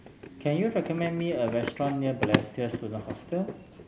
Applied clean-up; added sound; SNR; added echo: none; Run; 5 dB; none.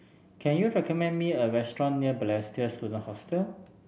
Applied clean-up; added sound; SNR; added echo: none; none; none; none.